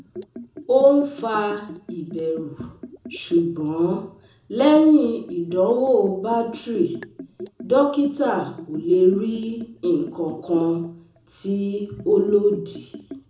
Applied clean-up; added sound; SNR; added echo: none; Liquid; 18 dB; reverberation time 0.5 s.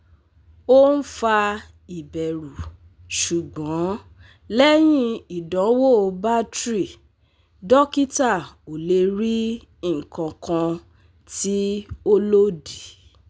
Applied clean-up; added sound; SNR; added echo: none; none; none; none.